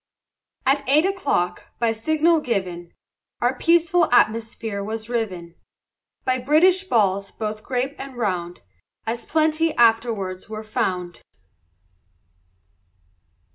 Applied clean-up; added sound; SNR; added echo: none; none; none; none.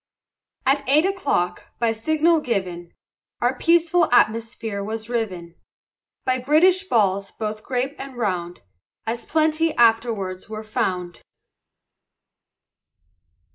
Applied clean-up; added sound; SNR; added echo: neural mask model Resemble Enhance denoiser.